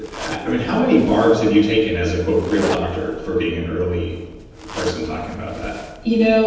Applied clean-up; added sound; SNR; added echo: none; Zipper (clothing); 15 dB; reverberation time 1.1 s.